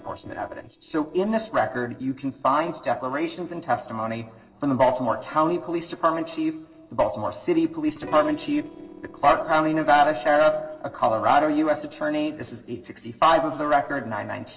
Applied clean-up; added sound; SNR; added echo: neural separator model SepFormer DNS4.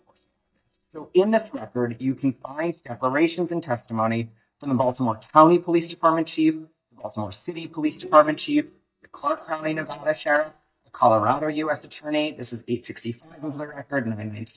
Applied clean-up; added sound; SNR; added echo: neural mask model DeepFilterNet 3.